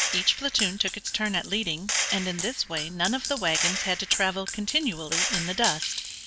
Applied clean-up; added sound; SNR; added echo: none; Gunshot, gunfire; 3 dB; none.